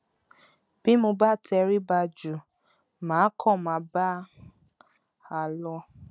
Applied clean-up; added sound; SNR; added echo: none; none; none; none.